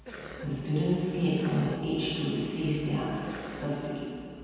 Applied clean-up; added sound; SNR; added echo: none; Cough; 16 dB; reverberation time 2.1 s.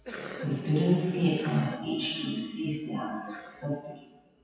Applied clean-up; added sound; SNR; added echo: classical method WPE with log-MMSE.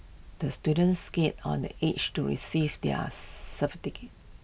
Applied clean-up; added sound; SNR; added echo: none; none; none; none.